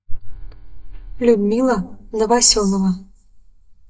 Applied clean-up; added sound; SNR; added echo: neural mask model DeepFilterNet 3.